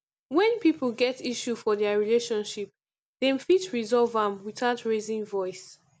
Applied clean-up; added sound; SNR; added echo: none; none; none; none.